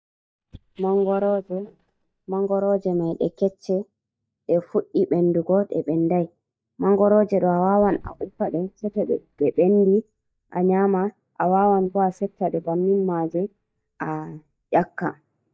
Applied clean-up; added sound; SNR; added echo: neural mask model DeepFilterNet 3.